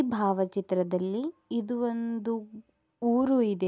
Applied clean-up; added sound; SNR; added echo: none; none; none; none.